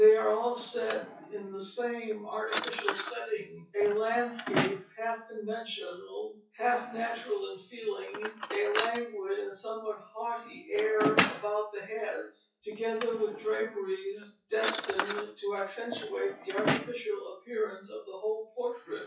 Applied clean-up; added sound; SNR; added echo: classical method WPE with log-MMSE.